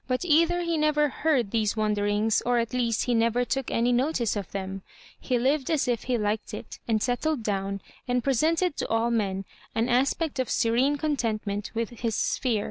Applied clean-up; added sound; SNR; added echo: none; none; none; none.